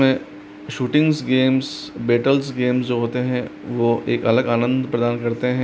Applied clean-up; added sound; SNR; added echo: none; none; none; none.